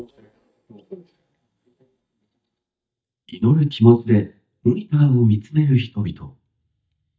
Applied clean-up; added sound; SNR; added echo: neural mask model DeepFilterNet 3.